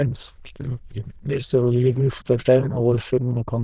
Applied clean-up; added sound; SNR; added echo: neural diffusion model UNIVERSE++.